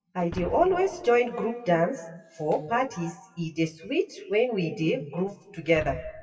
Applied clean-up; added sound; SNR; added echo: classical method WPE with log-MMSE.